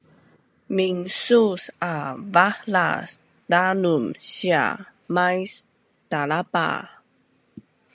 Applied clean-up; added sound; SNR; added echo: none; none; none; none.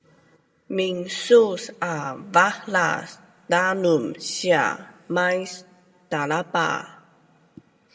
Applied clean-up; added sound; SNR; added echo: none; none; none; reverberation time 0.4 s.